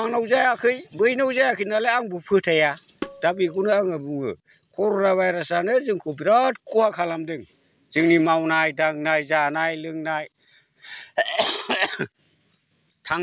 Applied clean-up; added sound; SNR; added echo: none; Tabla; 16 dB; none.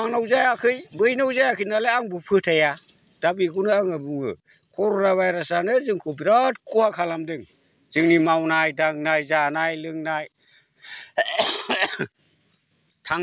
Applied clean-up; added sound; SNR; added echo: none; none; none; none.